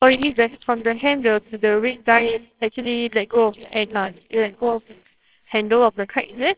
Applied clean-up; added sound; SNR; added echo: neural separator model SepFormer WHAMR!.